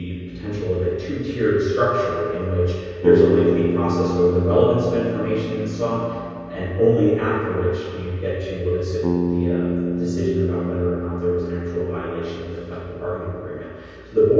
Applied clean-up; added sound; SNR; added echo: none; Bass guitar; 6 dB; reverberation time 2.2 s.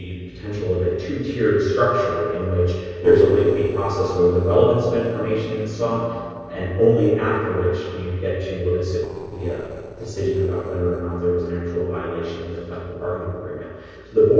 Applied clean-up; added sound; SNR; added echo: neural separator model SepFormer DNS4.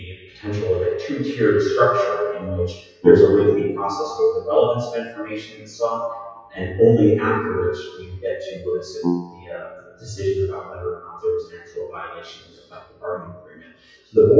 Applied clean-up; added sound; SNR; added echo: classical method WPE with log-MMSE.